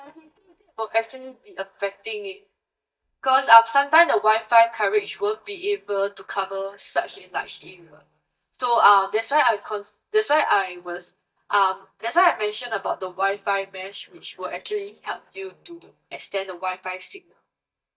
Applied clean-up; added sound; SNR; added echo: neural mask model DeepFilterNet 3.